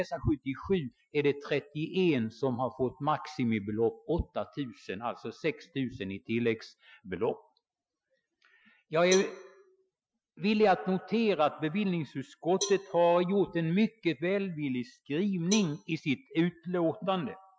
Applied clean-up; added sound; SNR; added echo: classical method Wiener filter.